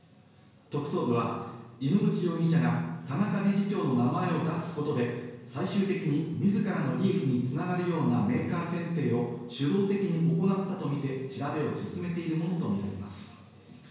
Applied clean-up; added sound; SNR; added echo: none; none; none; reverberation time 1.0 s.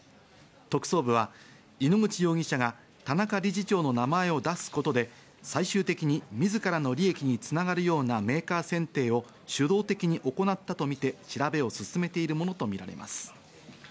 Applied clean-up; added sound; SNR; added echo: none; none; none; none.